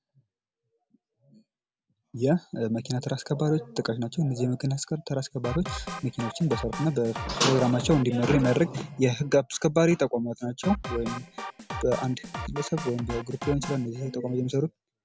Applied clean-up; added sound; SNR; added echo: none; Drum kit; 10 dB; none.